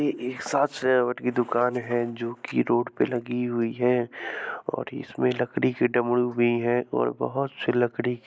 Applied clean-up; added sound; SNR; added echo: neural mask model Resemble Enhance denoiser.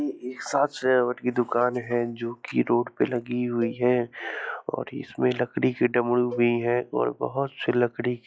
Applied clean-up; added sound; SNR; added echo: classical method log-MMSE.